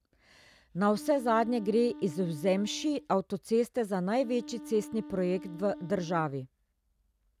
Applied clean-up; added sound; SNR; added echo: none; Wind instrument, woodwind instrument; 16 dB; none.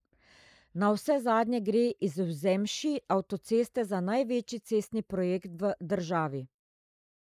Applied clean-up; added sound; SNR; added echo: neural mask model Resemble Enhance denoiser.